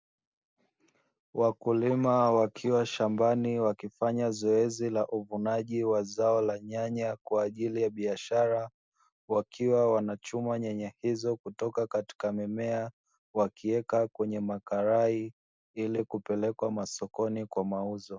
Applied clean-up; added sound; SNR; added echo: none; none; none; none.